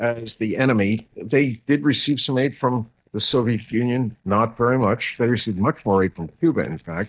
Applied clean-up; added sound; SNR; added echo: neural mask model DeepFilterNet 3.